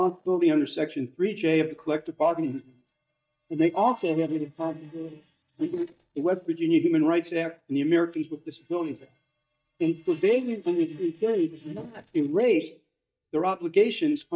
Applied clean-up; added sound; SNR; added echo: neural mask model DeepFilterNet 3.